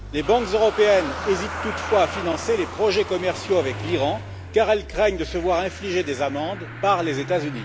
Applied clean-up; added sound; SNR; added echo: none; Engine starting / Motor vehicle (road); 10 dB; none.